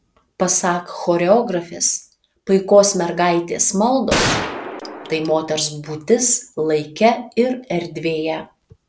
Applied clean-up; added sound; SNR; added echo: none; Gunshot, gunfire; 5 dB; none.